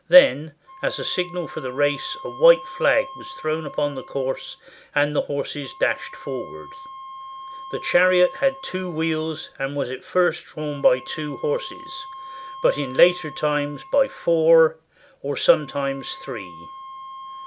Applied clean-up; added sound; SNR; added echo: none; Wind instrument, woodwind instrument; 17 dB; none.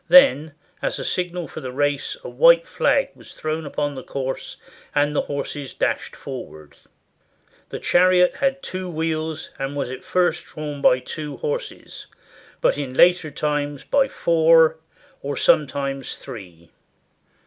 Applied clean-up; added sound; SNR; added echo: none; none; none; none.